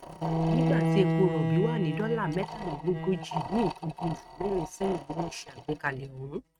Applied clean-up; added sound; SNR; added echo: neural mask model RNNoise.